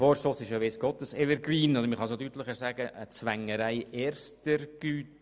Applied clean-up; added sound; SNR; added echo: none; none; none; none.